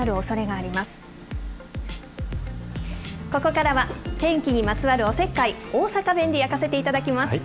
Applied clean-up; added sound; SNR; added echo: none; Engine + Subway, metro, underground; 18 dB; none.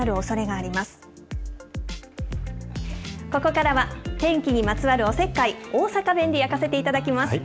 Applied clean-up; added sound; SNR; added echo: none; none; none; none.